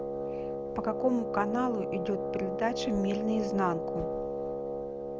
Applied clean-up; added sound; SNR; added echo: none; Wind instrument, woodwind instrument; 1 dB; none.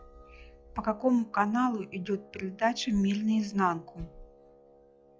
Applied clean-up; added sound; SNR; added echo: classical method log-MMSE.